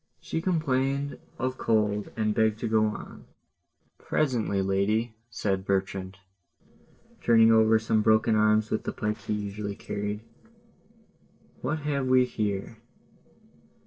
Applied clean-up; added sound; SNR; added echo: neural separator model SepFormer DNS4.